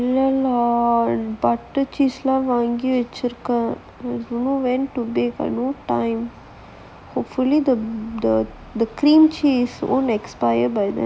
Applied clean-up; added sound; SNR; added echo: none; none; none; none.